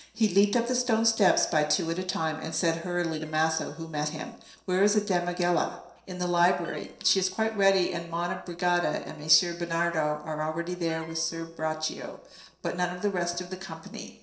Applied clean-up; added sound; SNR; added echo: neural separator model SepFormer DNS4.